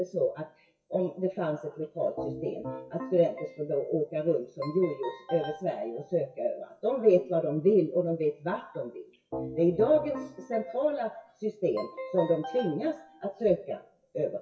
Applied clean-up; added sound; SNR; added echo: classical method WPE with log-MMSE.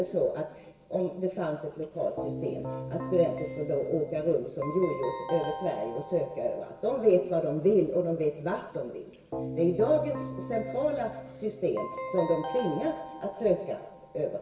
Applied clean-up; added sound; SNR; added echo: none; Keyboard (musical); 11 dB; reverberation time 0.9 s.